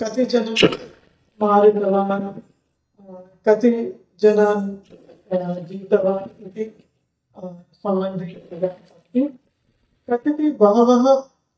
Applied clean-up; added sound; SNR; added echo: neural mask model DeepFilterNet 3.